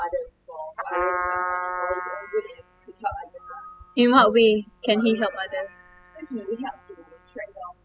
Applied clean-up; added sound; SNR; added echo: classical method spectral subtraction.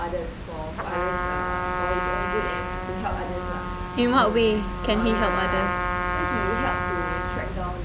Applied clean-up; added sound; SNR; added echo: none; Trumpet; 3 dB; none.